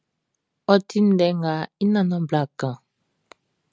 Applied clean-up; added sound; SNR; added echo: none; none; none; none.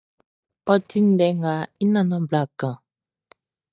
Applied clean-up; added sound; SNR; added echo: neural mask model DeepFilterNet 3.